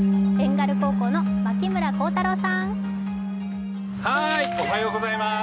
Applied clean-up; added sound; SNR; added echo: none; Bass guitar; -3 dB; none.